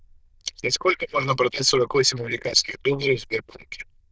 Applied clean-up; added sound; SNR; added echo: neural diffusion model UNIVERSE++.